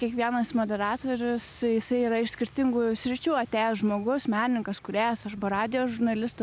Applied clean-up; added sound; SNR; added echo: none; none; none; none.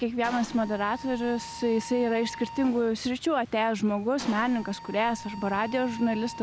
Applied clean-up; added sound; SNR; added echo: none; Mechanisms; 15 dB; none.